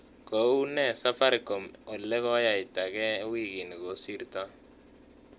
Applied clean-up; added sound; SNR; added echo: none; none; none; none.